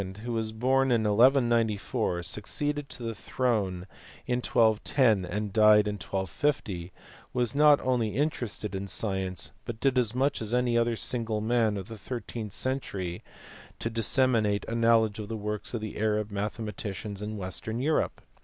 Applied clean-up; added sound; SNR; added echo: none; none; none; none.